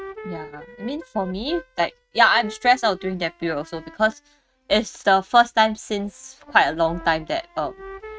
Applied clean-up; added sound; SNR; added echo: neural mask model RNNoise.